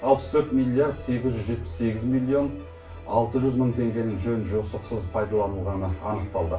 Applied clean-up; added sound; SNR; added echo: none; none; none; reverberation time 0.3 s.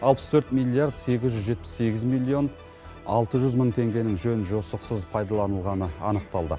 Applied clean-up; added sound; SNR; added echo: none; none; none; none.